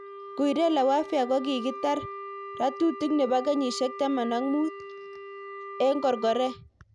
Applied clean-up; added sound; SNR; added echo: none; Wind instrument, woodwind instrument; 12 dB; none.